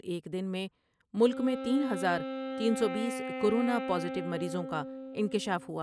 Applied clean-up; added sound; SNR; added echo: none; Wind instrument, woodwind instrument; 7 dB; none.